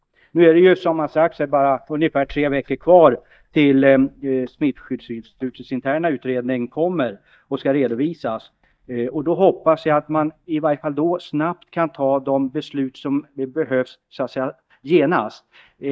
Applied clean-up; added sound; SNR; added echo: neural mask model DeepFilterNet 3.